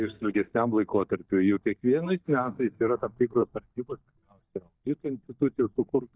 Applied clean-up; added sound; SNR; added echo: neural mask model DeepFilterNet 3.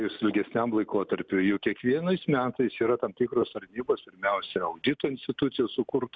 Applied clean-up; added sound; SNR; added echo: none; none; none; none.